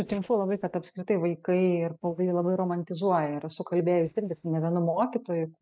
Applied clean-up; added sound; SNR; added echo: neural mask model DeepFilterNet 3.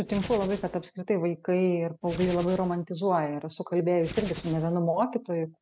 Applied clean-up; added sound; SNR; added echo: none; Hands; 14 dB; none.